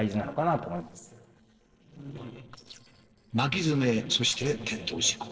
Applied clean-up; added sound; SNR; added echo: neural separator model SepFormer DNS4.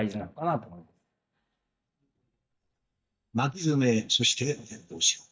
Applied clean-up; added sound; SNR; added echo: neural mask model DeepFilterNet 3.